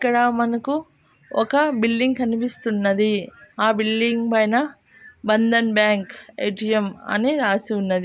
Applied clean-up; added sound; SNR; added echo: none; none; none; none.